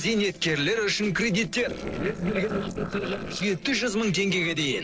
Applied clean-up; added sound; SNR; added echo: neural separator model SepFormer DNS4.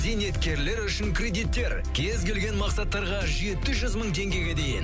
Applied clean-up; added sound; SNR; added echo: none; none; none; none.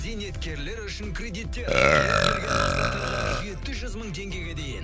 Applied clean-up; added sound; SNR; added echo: none; Burping, eructation; -4 dB; none.